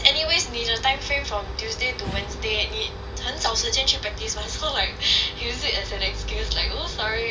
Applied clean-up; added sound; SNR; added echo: none; none; none; none.